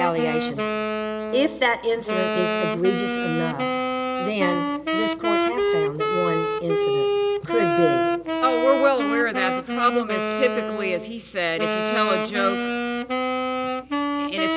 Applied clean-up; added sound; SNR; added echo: none; Wind instrument, woodwind instrument; -1 dB; none.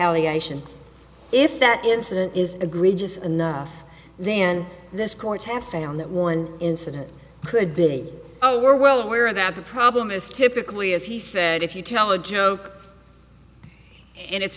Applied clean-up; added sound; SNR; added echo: none; none; none; none.